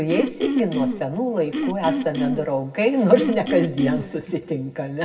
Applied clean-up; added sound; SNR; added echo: none; Cough; 3 dB; reverberation time 0.4 s.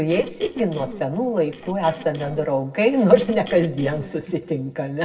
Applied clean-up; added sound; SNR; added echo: neural separator model SepFormer DNS4.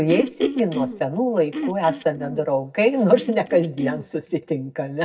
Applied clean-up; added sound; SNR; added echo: neural mask model DeepFilterNet 3.